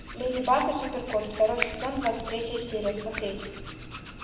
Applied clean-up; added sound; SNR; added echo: none; Hands; 9 dB; reverberation time 0.9 s.